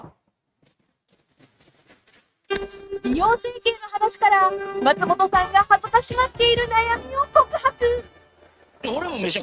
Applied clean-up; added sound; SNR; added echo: neural mask model RNNoise.